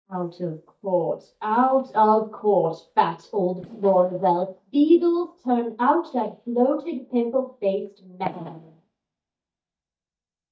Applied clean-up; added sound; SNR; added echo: neural mask model DeepFilterNet 3.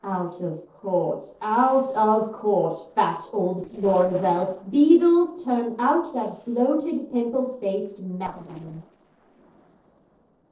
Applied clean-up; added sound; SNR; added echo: neural separator model SepFormer DNS4.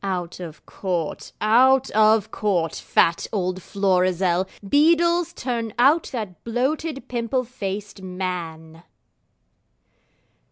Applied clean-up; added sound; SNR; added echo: none; none; none; none.